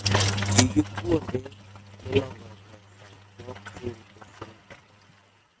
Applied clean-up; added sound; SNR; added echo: neural mask model RNNoise.